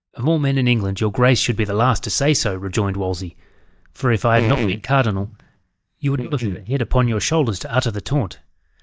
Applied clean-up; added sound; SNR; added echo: neural mask model DeepFilterNet 3.